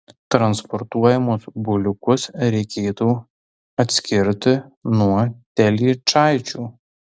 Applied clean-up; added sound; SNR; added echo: none; none; none; none.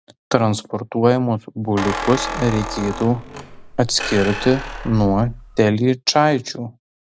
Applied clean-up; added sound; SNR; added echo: none; Squeak; 9 dB; none.